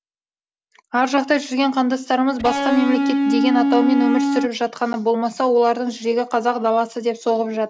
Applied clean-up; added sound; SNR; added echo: none; Electric guitar; -2 dB; none.